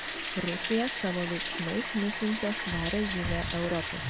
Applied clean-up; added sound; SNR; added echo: none; Bathtub (filling or washing); -1 dB; none.